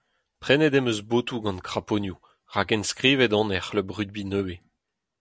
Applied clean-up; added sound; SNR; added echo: none; none; none; none.